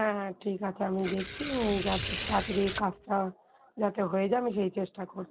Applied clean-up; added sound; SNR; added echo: none; Tearing; 7 dB; none.